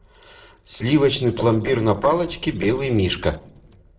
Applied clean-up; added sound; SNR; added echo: neural separator model SepFormer DNS4.